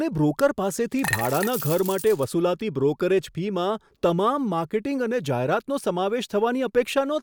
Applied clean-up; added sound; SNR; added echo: none; Chink, clink + Coin (dropping); 8 dB; none.